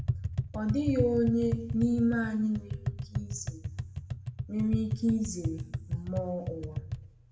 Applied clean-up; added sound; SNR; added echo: none; Tap; 3 dB; reverberation time 0.6 s.